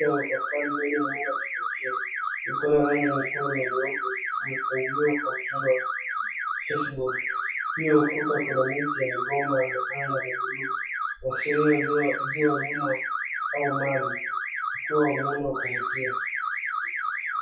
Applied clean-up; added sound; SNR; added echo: classical method WPE with log-MMSE.